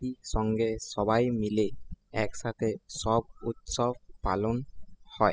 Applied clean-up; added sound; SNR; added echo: classical method spectral subtraction.